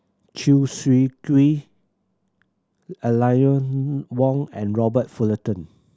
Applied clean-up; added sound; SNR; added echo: none; none; none; none.